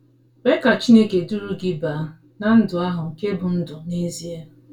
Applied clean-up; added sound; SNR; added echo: none; none; none; reverberation time 0.2 s.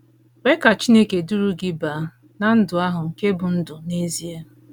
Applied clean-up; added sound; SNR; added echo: none; none; none; none.